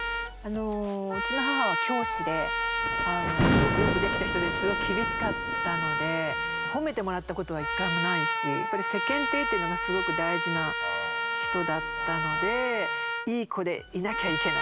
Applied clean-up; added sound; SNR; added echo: none; Thunder + Trumpet; -3 dB; none.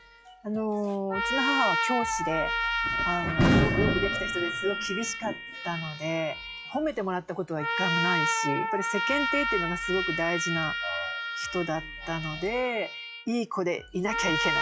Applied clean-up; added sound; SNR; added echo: classical method log-MMSE.